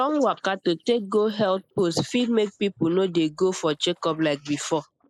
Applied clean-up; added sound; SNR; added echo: neural mask model Resemble Enhance denoiser.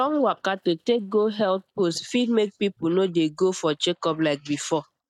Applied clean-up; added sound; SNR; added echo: neural mask model DeepFilterNet 3.